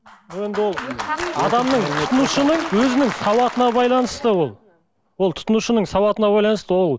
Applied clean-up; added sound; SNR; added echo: none; none; none; none.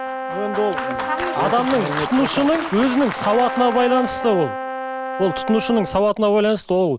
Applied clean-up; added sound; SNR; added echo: none; Brass instrument; 9 dB; none.